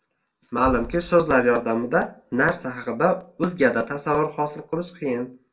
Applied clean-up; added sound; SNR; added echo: none; Bass drum; 19 dB; reverberation time 0.2 s.